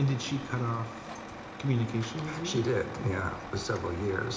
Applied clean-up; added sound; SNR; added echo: none; Truck; 11 dB; reverberation time 0.8 s.